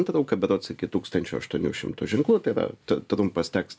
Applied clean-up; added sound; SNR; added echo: none; none; none; none.